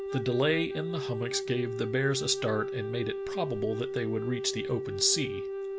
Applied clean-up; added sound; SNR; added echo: none; Wind instrument, woodwind instrument; 4 dB; none.